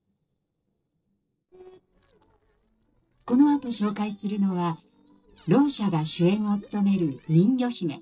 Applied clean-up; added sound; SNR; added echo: neural separator model SepFormer DNS4.